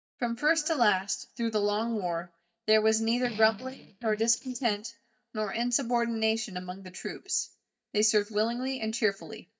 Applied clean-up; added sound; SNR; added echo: neural mask model DeepFilterNet 3.